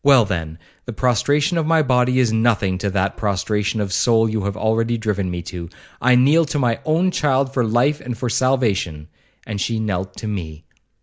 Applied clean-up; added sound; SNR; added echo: none; none; none; none.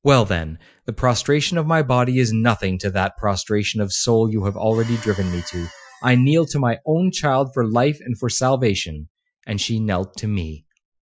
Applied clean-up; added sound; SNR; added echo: classical method Wiener filter.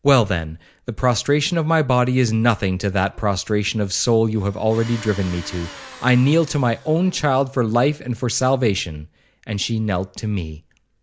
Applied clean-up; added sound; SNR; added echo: none; Tools; 19 dB; none.